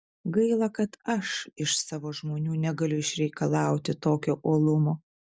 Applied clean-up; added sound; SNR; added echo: none; none; none; none.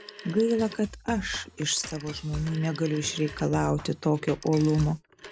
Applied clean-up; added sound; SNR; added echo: none; Telephone + Drum kit; 14 dB; none.